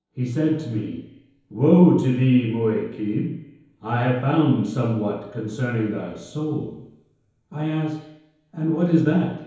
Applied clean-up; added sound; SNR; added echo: none; none; none; reverberation time 2.2 s.